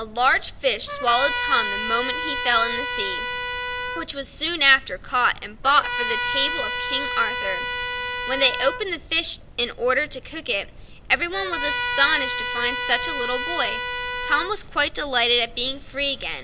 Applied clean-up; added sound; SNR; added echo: none; Trumpet; 5 dB; none.